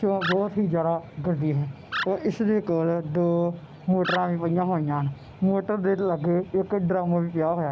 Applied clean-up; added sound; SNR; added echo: none; Animal; 11 dB; none.